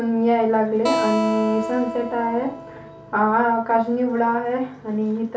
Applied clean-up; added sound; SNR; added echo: none; Acoustic guitar; 7 dB; reverberation time 0.3 s.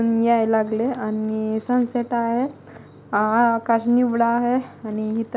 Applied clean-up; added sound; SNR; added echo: none; none; none; none.